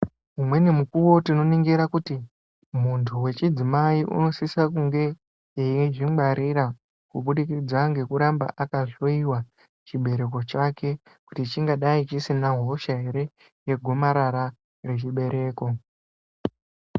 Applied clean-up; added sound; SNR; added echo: none; none; none; none.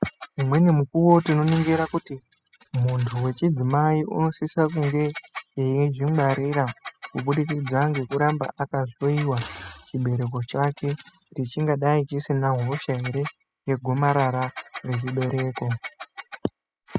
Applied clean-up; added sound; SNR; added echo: classical method spectral subtraction.